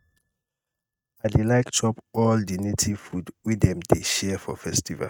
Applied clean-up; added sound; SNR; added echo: neural mask model RNNoise.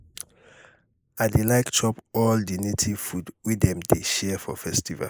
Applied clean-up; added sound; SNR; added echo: neural mask model Resemble Enhance denoiser.